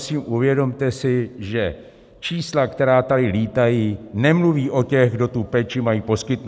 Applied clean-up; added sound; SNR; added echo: none; none; none; none.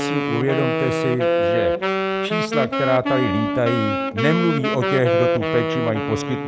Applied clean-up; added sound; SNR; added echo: none; Wind instrument, woodwind instrument; -1 dB; none.